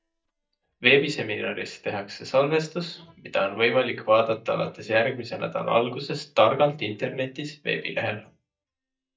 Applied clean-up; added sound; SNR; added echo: neural mask model DeepFilterNet 3.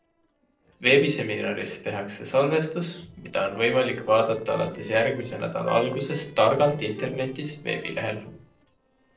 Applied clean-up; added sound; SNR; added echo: neural separator model SepFormer DNS4.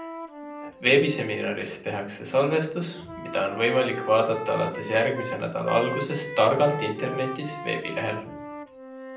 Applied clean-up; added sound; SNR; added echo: none; Wind instrument, woodwind instrument; 10 dB; reverberation time 0.6 s.